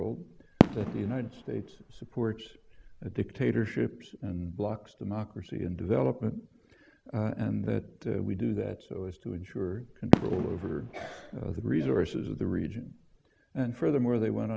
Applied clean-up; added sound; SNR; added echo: none; Fireworks; 0 dB; none.